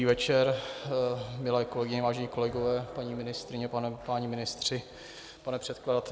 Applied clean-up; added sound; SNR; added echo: none; none; none; none.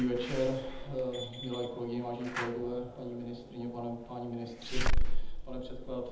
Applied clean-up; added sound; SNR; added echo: none; Slam / Alarm; -5 dB; reverberation time 0.8 s.